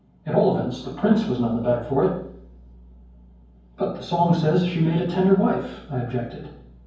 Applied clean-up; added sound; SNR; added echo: none; none; none; reverberation time 0.9 s.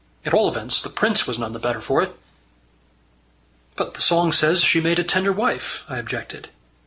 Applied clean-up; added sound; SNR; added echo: none; none; none; none.